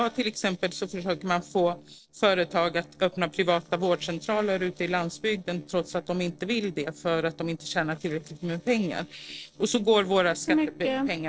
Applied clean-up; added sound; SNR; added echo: neural separator model SepFormer DNS4.